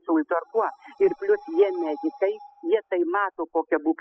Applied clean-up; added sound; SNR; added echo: classical method spectral subtraction.